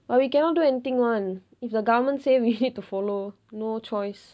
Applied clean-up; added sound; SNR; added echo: none; none; none; none.